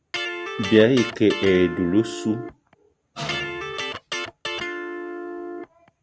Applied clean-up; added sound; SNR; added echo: none; Electric guitar; 7 dB; none.